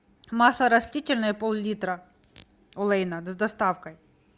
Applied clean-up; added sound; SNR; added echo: none; none; none; none.